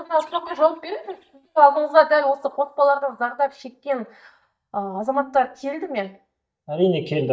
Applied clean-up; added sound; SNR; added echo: neural mask model DeepFilterNet 3.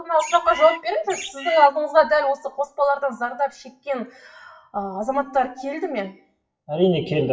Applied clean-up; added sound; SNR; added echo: classical method WPE with log-MMSE.